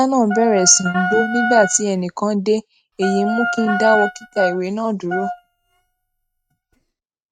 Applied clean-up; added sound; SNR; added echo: neural mask model RNNoise.